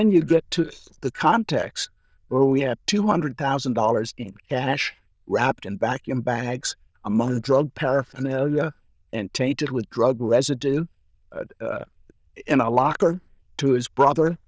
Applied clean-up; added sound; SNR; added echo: neural diffusion model UNIVERSE++.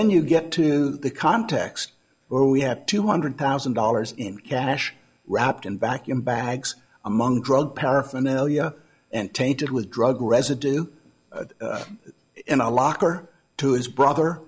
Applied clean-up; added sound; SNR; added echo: none; none; none; none.